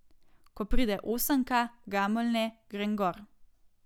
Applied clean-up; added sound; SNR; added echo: none; none; none; none.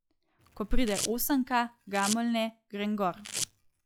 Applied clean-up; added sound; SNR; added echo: classical method log-MMSE.